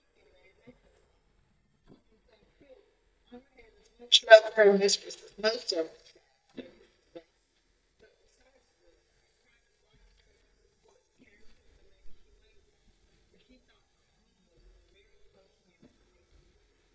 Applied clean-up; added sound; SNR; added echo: neural mask model DeepFilterNet 3.